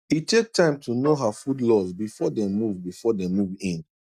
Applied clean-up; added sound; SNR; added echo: neural mask model DeepFilterNet 3.